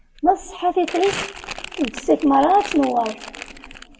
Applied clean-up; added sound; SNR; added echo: none; Crumpling, crinkling; 13 dB; reverberation time 1.6 s.